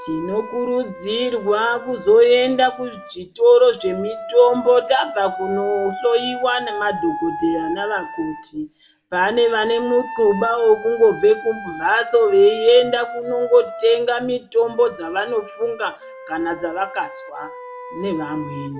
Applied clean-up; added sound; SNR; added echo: none; Wind instrument, woodwind instrument; 13 dB; reverberation time 0.3 s.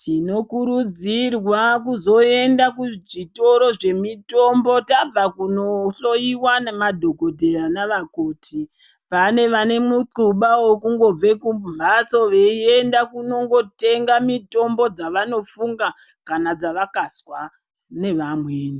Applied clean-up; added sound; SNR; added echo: none; none; none; none.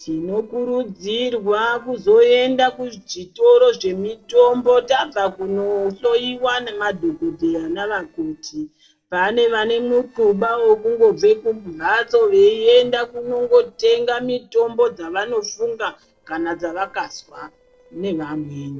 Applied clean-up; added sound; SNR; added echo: neural separator model SepFormer DNS4.